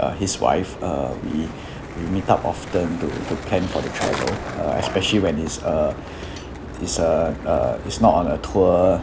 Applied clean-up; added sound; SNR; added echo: none; Skateboard; 13 dB; none.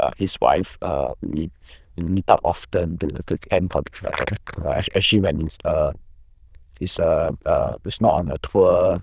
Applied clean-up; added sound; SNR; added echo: neural diffusion model UNIVERSE++.